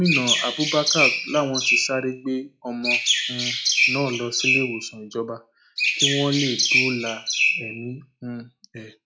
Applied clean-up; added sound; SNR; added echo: classical method log-MMSE.